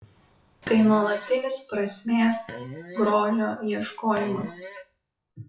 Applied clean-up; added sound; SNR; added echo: classical method WPE with log-MMSE.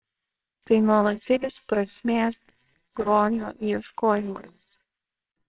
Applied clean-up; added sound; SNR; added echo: neural separator model SepFormer WHAMR!.